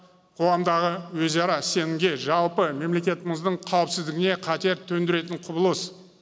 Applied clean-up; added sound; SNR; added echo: none; none; none; none.